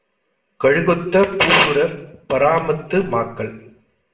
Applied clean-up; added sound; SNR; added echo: none; none; none; reverberation time 0.7 s.